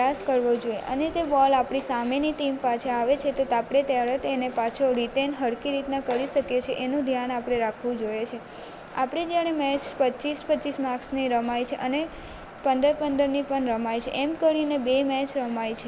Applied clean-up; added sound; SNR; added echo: none; none; none; none.